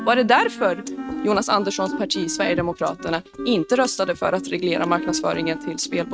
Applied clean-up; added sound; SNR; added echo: neural mask model RNNoise.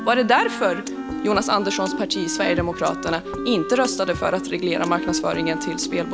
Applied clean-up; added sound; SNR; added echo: none; Wind instrument, woodwind instrument + Piano; 6 dB; none.